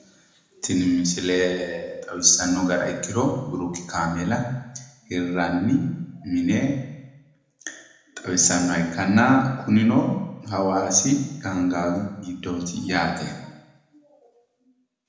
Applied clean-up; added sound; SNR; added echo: none; none; none; reverberation time 0.8 s.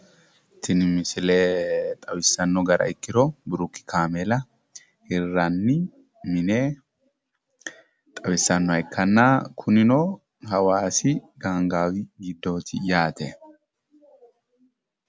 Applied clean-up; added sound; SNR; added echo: none; none; none; none.